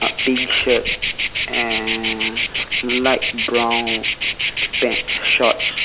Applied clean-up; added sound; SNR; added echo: none; Insect; 0 dB; none.